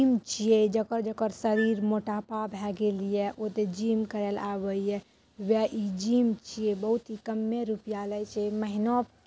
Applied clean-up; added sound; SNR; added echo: none; Wind instrument, woodwind instrument; 13 dB; none.